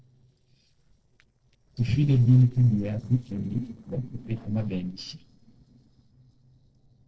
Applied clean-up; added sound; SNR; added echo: neural separator model SepFormer DNS4.